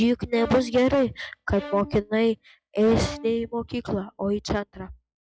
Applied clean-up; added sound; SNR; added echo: classical method log-MMSE.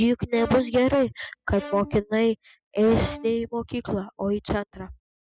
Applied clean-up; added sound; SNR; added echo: classical method spectral subtraction.